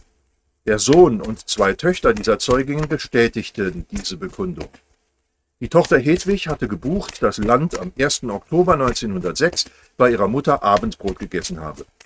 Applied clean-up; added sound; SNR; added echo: neural mask model RNNoise.